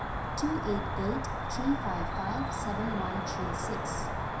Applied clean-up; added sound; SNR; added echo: none; Cricket; -2 dB; reverberation time 0.7 s.